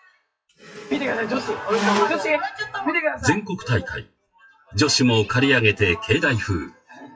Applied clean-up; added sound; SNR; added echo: classical method WPE with log-MMSE.